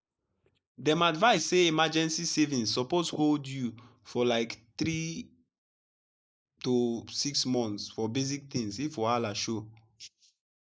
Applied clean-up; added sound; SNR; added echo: neural mask model Resemble Enhance denoiser.